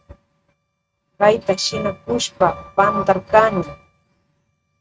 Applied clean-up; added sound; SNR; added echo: neural mask model RNNoise.